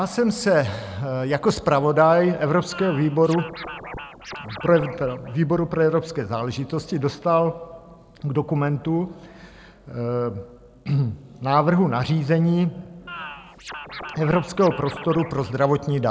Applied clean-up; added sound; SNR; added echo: none; Scratching (performance technique); 14 dB; none.